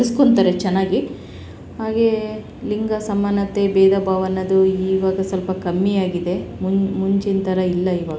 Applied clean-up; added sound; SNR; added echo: none; none; none; none.